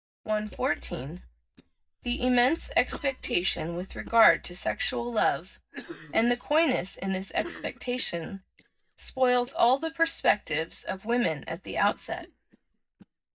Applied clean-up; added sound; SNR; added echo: neural mask model DeepFilterNet 3.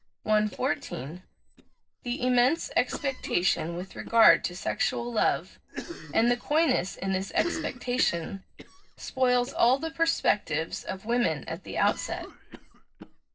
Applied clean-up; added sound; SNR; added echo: neural separator model SepFormer DNS4.